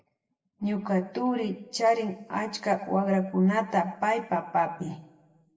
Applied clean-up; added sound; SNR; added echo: none; none; none; reverberation time 0.7 s.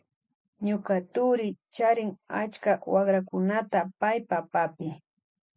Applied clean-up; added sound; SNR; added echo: none; none; none; none.